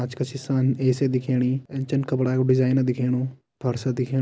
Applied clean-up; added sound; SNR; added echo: none; none; none; none.